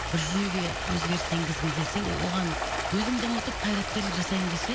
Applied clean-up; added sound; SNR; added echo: none; Stream; 3 dB; none.